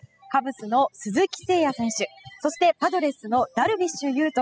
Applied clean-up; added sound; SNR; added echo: classical method spectral subtraction.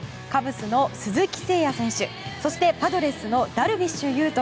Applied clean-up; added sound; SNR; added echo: none; none; none; none.